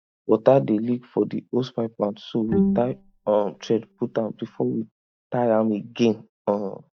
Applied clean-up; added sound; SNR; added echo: neural mask model DeepFilterNet 3.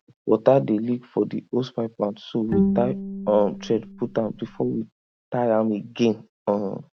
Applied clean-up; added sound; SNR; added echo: none; Bowed string instrument; 4 dB; none.